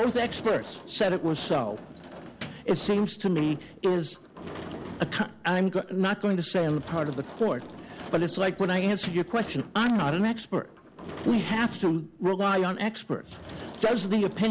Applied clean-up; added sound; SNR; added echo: none; Sliding door / Slam; 15 dB; none.